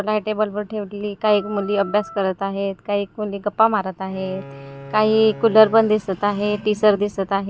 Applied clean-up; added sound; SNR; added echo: none; Bowed string instrument + Wind instrument, woodwind instrument; 19 dB; none.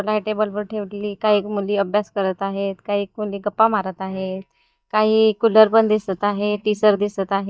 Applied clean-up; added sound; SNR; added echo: neural mask model DeepFilterNet 3.